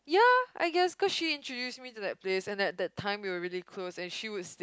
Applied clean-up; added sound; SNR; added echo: none; none; none; none.